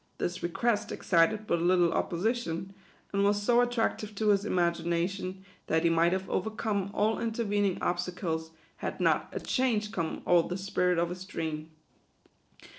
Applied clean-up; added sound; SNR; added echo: neural separator model SepFormer DNS4.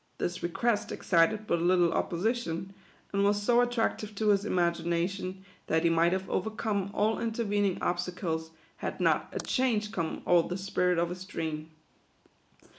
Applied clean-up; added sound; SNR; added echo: neural mask model Resemble Enhance denoiser.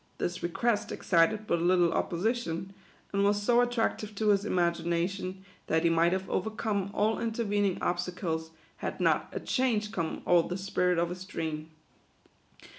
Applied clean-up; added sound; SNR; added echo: none; none; none; none.